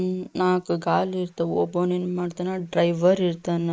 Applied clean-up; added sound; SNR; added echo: neural mask model Resemble Enhance denoiser.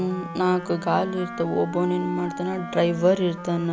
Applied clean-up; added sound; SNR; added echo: none; Wind instrument, woodwind instrument; 11 dB; none.